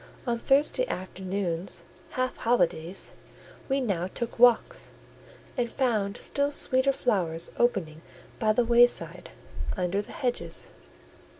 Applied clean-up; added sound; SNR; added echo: none; none; none; none.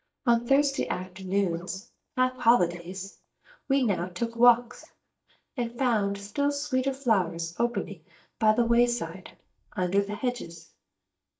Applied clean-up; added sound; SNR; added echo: neural mask model DeepFilterNet 3.